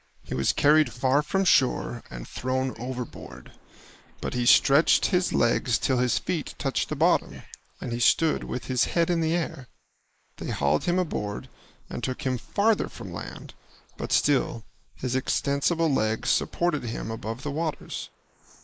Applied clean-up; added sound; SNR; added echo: neural mask model Resemble Enhance denoiser.